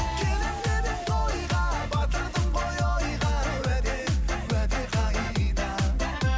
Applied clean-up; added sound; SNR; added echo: none; none; none; none.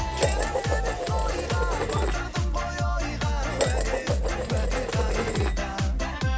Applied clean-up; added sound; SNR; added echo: none; Dishes, pots, and pans; 6 dB; none.